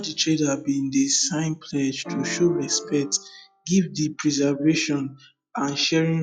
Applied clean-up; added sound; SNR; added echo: classical method log-MMSE.